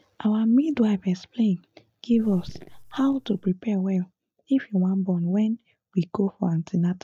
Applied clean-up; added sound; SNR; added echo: neural mask model DeepFilterNet 3.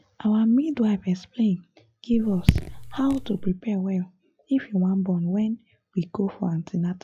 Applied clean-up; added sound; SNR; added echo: classical method log-MMSE.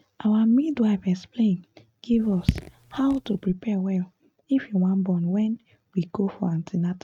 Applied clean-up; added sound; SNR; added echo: neural mask model RNNoise.